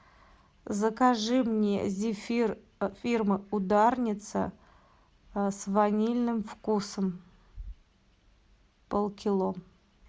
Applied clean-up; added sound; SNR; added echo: none; none; none; none.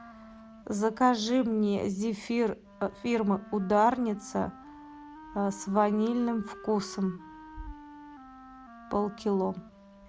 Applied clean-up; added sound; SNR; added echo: none; Wind instrument, woodwind instrument; 19 dB; none.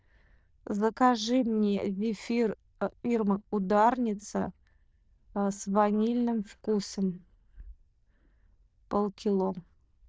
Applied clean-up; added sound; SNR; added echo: neural diffusion model UNIVERSE++.